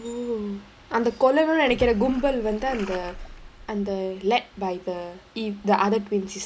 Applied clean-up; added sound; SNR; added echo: none; Splash, splatter; 13 dB; none.